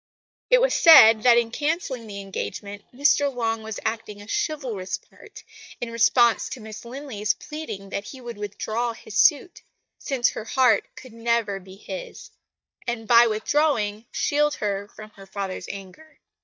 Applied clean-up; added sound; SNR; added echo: neural mask model DeepFilterNet 3.